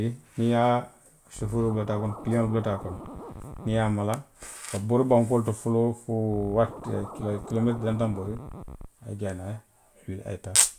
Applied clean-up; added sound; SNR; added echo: none; Scratching (performance technique); 16 dB; none.